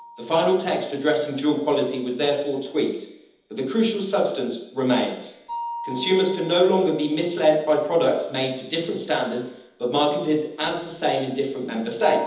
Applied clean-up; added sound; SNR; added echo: none; Mallet percussion; 18 dB; reverberation time 1.3 s.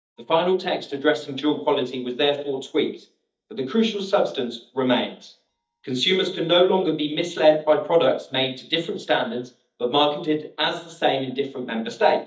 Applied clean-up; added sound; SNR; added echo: neural mask model DeepFilterNet 3.